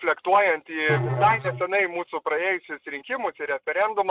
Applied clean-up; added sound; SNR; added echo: neural mask model RNNoise.